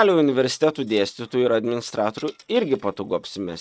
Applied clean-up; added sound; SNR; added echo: neural mask model RNNoise.